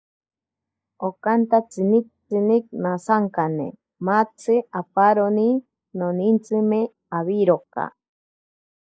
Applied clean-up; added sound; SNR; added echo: neural mask model Resemble Enhance denoiser.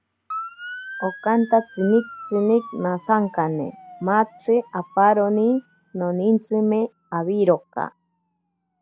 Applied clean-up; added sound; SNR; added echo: none; Motor vehicle (road) / Siren; 19 dB; none.